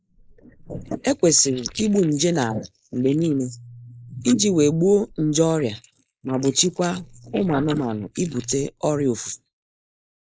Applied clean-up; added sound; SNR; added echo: neural mask model Resemble Enhance denoiser.